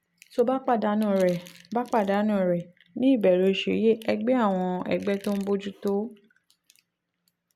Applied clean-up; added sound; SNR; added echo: none; none; none; none.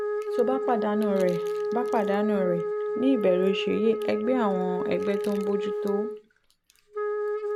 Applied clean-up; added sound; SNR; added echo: none; Wind instrument, woodwind instrument; 1 dB; none.